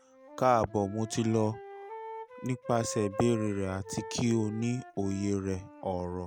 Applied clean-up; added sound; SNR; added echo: none; Wind instrument, woodwind instrument; 14 dB; none.